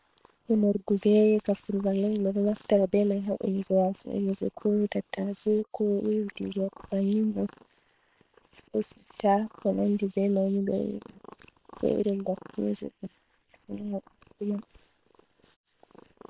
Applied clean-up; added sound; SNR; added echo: neural separator model SepFormer WHAM!.